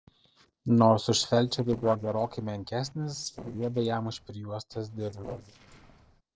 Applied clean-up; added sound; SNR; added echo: neural separator model SepFormer DNS4.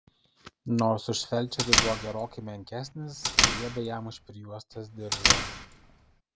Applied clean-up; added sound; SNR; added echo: none; Door; -4 dB; none.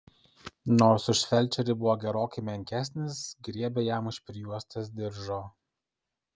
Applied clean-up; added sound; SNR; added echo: none; none; none; none.